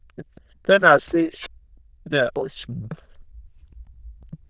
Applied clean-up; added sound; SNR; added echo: neural diffusion model UNIVERSE++.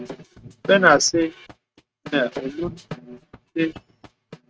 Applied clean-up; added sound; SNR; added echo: neural mask model RNNoise.